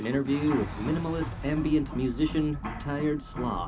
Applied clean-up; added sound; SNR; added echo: none; Boom; 10 dB; none.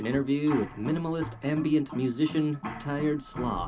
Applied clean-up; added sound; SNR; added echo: none; none; none; none.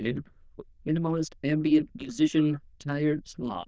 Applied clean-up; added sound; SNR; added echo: neural diffusion model UNIVERSE++.